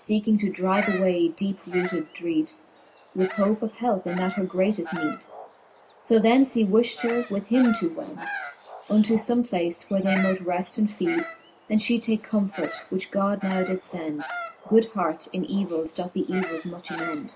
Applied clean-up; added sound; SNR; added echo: none; Bird vocalization, bird call, bird song; 13 dB; none.